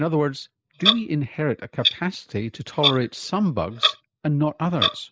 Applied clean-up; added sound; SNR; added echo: neural mask model Resemble Enhance denoiser.